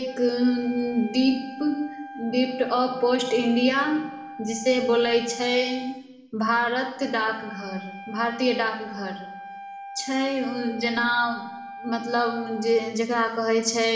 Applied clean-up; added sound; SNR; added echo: none; Wind instrument, woodwind instrument; 15 dB; reverberation time 1.1 s.